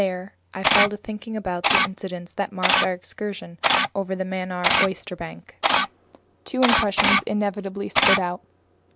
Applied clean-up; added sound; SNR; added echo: none; Camera; -5 dB; none.